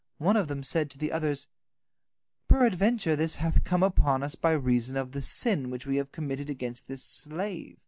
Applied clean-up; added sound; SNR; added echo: none; none; none; none.